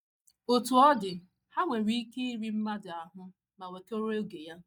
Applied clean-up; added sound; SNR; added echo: neural mask model DeepFilterNet 3.